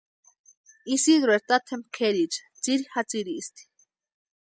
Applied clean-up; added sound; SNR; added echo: none; none; none; none.